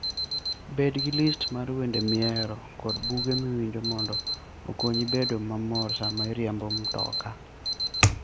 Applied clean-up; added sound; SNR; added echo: none; Alarm; 1 dB; none.